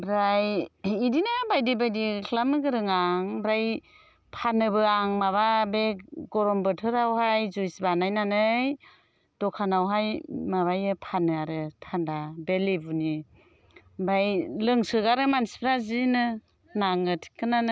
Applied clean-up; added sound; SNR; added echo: none; none; none; none.